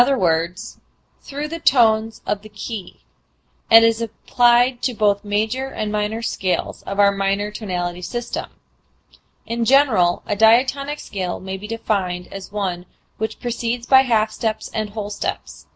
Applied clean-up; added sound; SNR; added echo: none; none; none; none.